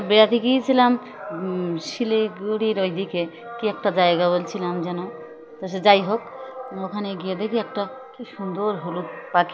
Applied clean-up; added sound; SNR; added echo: none; none; none; none.